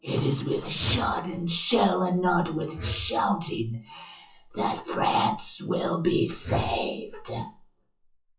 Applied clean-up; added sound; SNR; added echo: classical method WPE with log-MMSE.